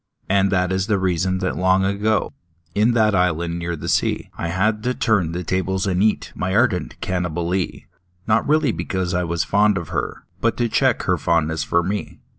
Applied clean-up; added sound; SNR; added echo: none; none; none; none.